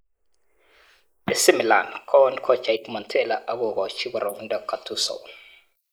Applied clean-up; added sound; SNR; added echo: neural mask model Resemble Enhance denoiser.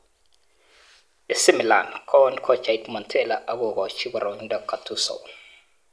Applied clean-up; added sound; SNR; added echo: none; none; none; none.